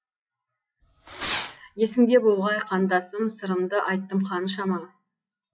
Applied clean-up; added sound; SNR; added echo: classical method log-MMSE.